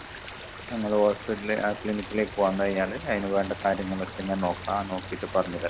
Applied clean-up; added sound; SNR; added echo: none; Stream; 12 dB; none.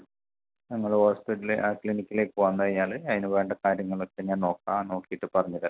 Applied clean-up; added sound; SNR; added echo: none; none; none; none.